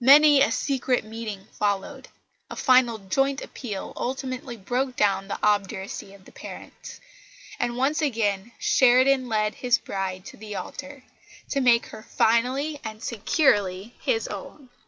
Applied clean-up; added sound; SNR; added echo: none; none; none; none.